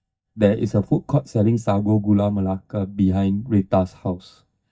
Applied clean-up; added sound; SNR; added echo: neural mask model DeepFilterNet 3.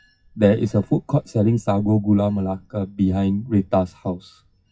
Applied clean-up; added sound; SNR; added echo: classical method WPE with log-MMSE.